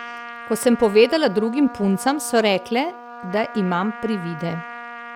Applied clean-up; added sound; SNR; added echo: none; Trumpet; 14 dB; none.